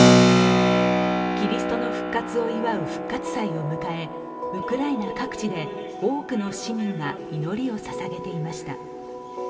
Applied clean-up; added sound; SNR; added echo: none; Keyboard (musical); -4 dB; reverberation time 1.2 s.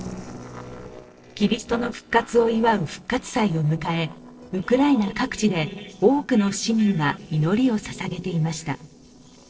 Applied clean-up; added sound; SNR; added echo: neural separator model SepFormer DNS4.